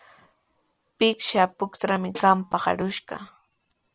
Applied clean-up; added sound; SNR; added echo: none; Snare drum; 19 dB; none.